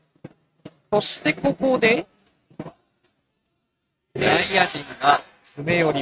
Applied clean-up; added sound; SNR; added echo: neural mask model RNNoise.